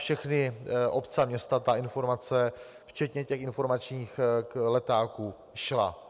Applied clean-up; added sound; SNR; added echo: none; none; none; none.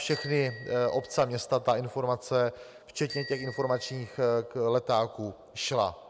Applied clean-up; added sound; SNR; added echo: none; Bicycle bell; 18 dB; none.